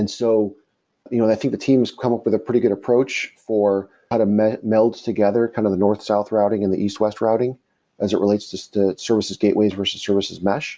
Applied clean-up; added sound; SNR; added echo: none; none; none; none.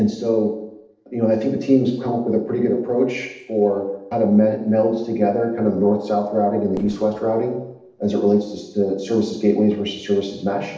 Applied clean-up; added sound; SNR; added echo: neural separator model SepFormer DNS4.